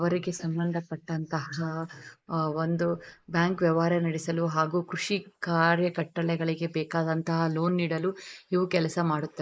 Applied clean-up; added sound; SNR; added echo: neural mask model Resemble Enhance denoiser.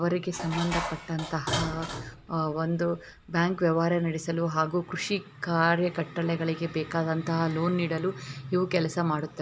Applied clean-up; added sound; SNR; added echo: none; Dishes, pots, and pans; 8 dB; none.